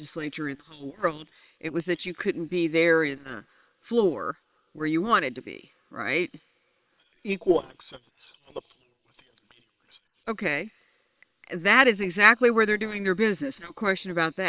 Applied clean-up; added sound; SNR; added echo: neural separator model SepFormer WHAM!.